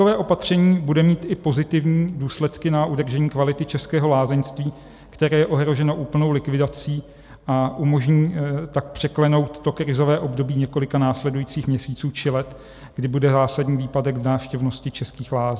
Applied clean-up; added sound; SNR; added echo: none; none; none; none.